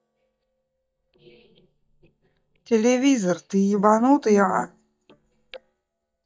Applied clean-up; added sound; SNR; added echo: neural mask model DeepFilterNet 3.